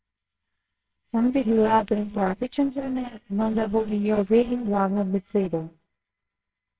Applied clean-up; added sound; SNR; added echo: neural separator model SepFormer WHAMR!.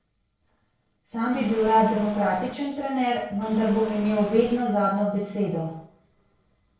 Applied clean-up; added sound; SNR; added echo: neural separator model SepFormer DNS4.